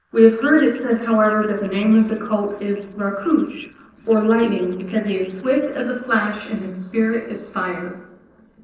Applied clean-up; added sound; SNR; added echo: neural separator model SepFormer DNS4.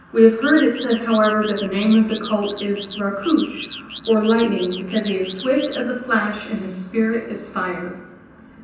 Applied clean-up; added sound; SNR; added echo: none; Alarm / Car; 8 dB; reverberation time 0.9 s.